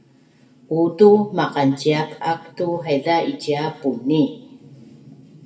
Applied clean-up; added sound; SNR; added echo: none; none; none; reverberation time 0.7 s.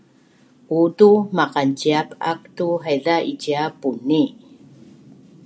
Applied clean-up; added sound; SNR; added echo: none; none; none; none.